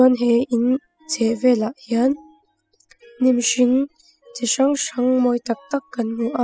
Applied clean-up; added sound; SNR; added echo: classical method spectral subtraction.